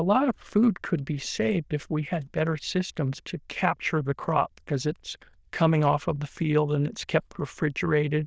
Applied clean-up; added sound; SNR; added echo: neural diffusion model UNIVERSE++.